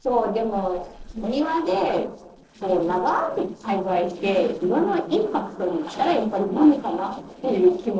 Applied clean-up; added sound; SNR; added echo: neural separator model SepFormer DNS4.